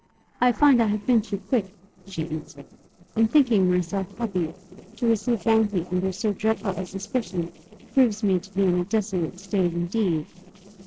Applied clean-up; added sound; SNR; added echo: neural separator model SepFormer DNS4.